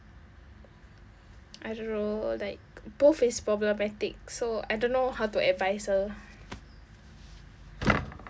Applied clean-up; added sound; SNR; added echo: none; none; none; none.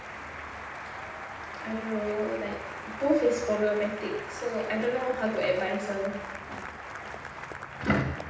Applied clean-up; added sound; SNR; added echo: none; Applause; 9 dB; reverberation time 0.8 s.